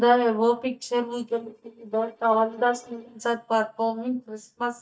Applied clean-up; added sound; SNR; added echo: neural mask model DeepFilterNet 3.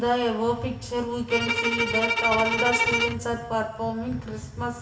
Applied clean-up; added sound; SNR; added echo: none; Bowed string instrument; 0 dB; reverberation time 1.0 s.